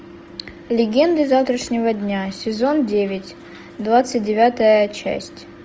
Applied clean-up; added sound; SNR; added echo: none; none; none; none.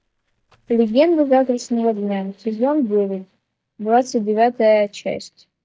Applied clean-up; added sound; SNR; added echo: neural mask model DeepFilterNet 3.